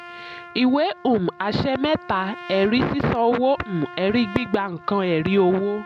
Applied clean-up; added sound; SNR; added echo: none; Trumpet; 18 dB; none.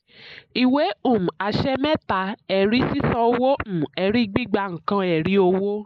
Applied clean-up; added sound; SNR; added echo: neural mask model Resemble Enhance denoiser.